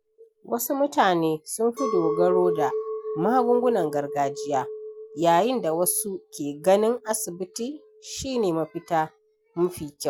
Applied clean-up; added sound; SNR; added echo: none; Chink, clink; 8 dB; none.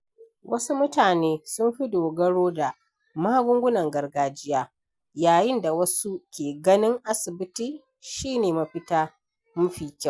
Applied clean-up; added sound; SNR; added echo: none; none; none; none.